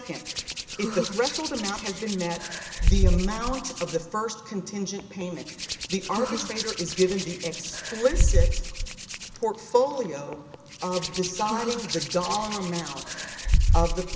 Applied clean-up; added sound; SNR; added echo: none; Hands; -2 dB; none.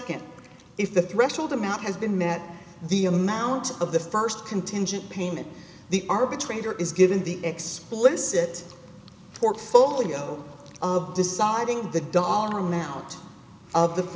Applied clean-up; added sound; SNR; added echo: none; none; none; none.